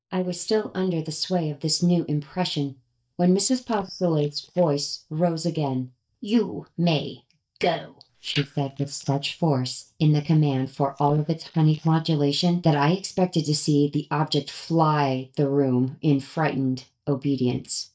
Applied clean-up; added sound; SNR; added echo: neural mask model DeepFilterNet 3.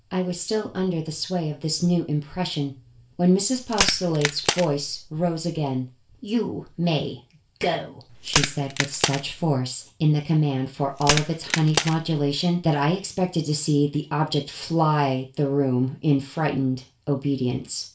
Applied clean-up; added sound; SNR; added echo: none; Crack; 3 dB; reverberation time 0.3 s.